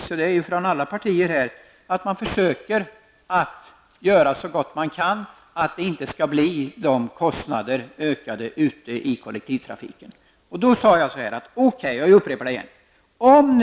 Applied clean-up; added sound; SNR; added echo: none; none; none; none.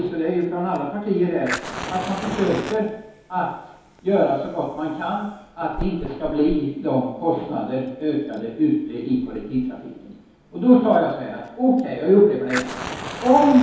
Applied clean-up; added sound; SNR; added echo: none; Fire; 14 dB; reverberation time 2.2 s.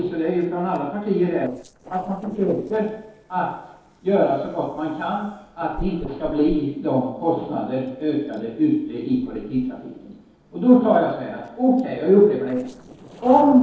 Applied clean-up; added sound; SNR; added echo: neural separator model SepFormer DNS4.